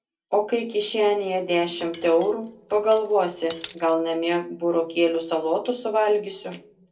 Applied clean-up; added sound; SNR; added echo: none; Cutlery, silverware; 16 dB; reverberation time 0.2 s.